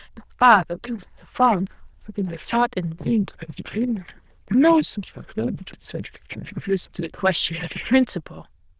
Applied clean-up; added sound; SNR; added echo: neural diffusion model UNIVERSE++.